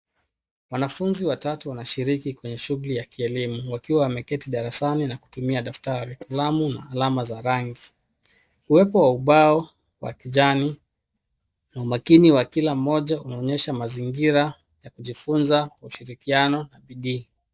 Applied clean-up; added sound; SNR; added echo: neural mask model DeepFilterNet 3.